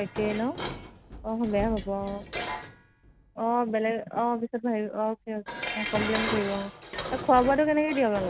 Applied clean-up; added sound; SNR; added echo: none; Dishes, pots, and pans; 9 dB; none.